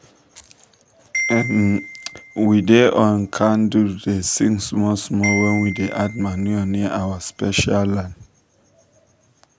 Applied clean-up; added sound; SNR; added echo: none; Marimba, xylophone; 12 dB; none.